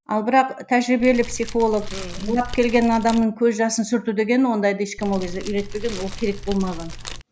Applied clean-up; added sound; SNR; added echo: none; Fire; 10 dB; none.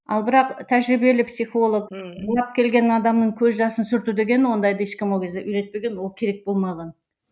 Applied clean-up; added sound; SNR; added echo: none; none; none; none.